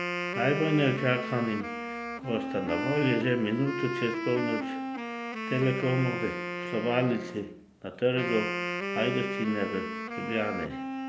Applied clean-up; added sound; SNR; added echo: none; Wind instrument, woodwind instrument; 4 dB; none.